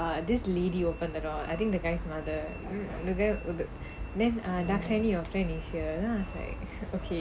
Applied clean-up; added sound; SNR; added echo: none; none; none; none.